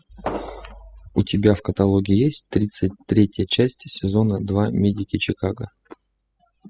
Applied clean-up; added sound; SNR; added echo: classical method spectral subtraction.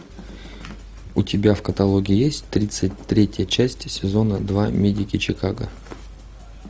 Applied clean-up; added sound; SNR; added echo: none; none; none; none.